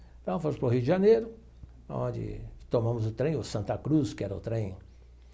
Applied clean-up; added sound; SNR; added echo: none; none; none; none.